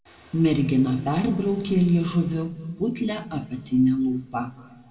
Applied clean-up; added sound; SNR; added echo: none; none; none; reverberation time 1.5 s.